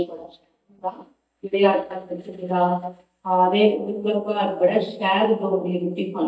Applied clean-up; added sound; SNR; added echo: neural mask model DeepFilterNet 3.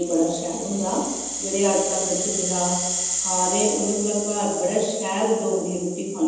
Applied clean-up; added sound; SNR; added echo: none; Rattle (instrument); 3 dB; reverberation time 1.1 s.